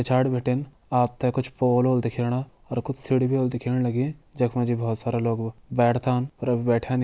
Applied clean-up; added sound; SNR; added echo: none; none; none; none.